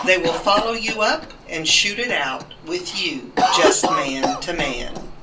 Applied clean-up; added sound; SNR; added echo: none; Cough; 3 dB; reverberation time 0.3 s.